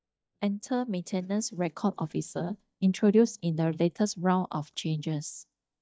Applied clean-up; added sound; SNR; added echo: neural mask model DeepFilterNet 3.